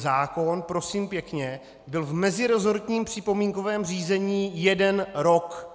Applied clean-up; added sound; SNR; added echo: none; none; none; none.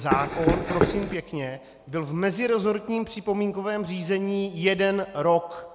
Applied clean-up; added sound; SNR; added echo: none; Run; -1 dB; none.